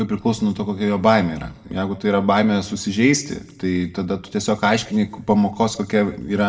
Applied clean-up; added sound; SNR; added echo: none; none; none; reverberation time 0.6 s.